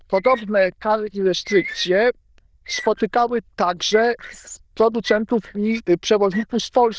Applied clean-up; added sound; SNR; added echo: neural diffusion model UNIVERSE++.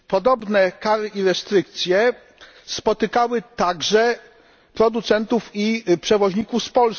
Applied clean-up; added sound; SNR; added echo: none; none; none; none.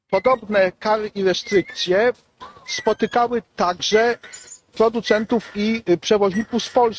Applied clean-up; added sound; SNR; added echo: neural mask model RNNoise.